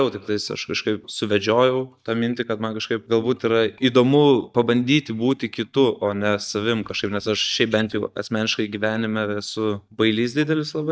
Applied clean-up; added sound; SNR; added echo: neural mask model DeepFilterNet 3.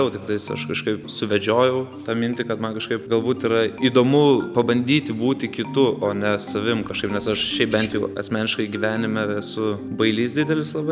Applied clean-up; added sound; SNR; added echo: none; Bird vocalization, bird call, bird song; 17 dB; none.